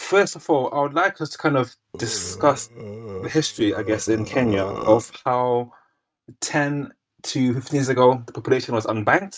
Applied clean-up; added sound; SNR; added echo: neural mask model RNNoise.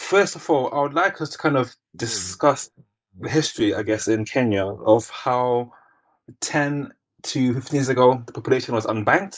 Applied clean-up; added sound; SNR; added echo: neural mask model Resemble Enhance denoiser.